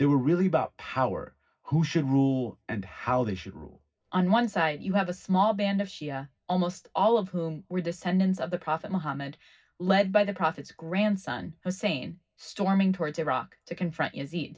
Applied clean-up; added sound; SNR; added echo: none; none; none; reverberation time 0.4 s.